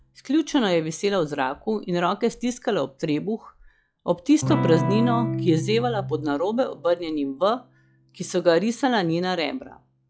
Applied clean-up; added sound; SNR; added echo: classical method log-MMSE.